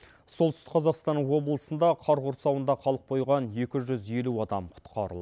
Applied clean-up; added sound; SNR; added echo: none; none; none; none.